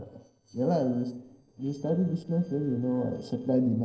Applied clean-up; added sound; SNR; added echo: neural separator model SepFormer DNS4.